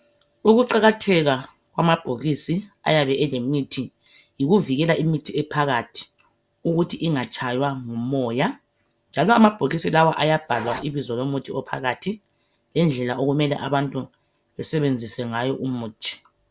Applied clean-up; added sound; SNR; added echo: none; Zipper (clothing); 11 dB; none.